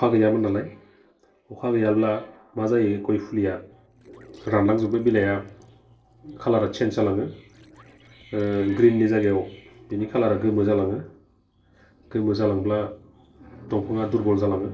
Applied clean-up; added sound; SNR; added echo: neural separator model SepFormer DNS4.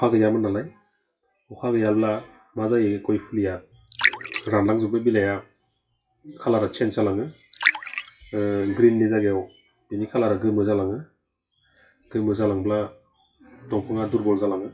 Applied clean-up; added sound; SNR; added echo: classical method WPE with log-MMSE.